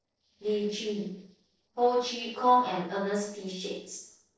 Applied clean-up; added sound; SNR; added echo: neural separator model SepFormer DNS4.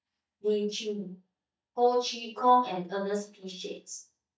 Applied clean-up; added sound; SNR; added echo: neural mask model DeepFilterNet 3.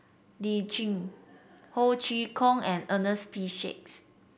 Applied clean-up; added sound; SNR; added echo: none; none; none; none.